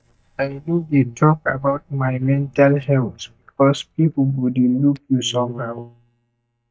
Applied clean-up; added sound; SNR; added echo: neural mask model DeepFilterNet 3.